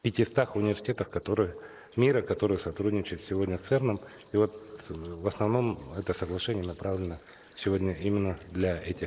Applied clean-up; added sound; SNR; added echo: neural mask model Resemble Enhance denoiser.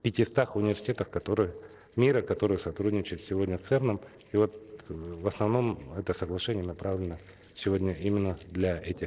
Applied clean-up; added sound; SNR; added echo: neural separator model SepFormer DNS4.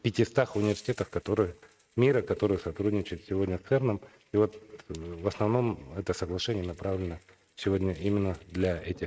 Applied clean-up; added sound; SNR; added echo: neural mask model RNNoise.